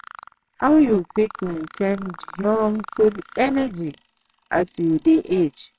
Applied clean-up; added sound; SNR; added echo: neural separator model SepFormer WHAMR!.